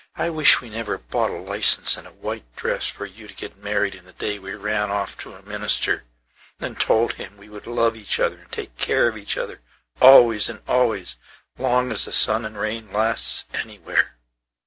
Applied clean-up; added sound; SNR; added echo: none; none; none; none.